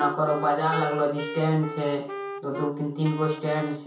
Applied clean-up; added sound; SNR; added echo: none; Wind instrument, woodwind instrument; 10 dB; reverberation time 0.6 s.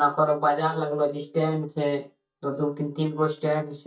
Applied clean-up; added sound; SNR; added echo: neural mask model DeepFilterNet 3.